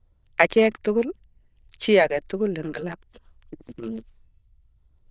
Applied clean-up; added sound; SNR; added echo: neural diffusion model UNIVERSE++.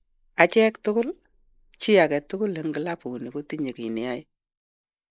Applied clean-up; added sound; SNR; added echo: neural mask model Resemble Enhance denoiser.